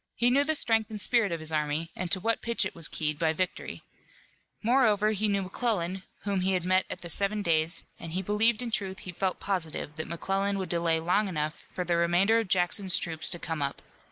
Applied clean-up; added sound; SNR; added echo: neural mask model Resemble Enhance denoiser.